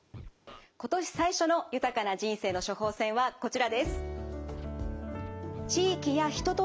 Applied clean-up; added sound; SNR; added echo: none; Scratching (performance technique); 20 dB; none.